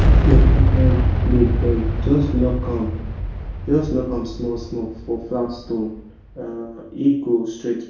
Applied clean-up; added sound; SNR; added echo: none; Boom; -3 dB; reverberation time 0.5 s.